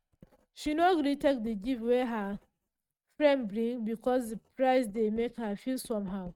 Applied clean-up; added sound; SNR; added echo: neural mask model RNNoise.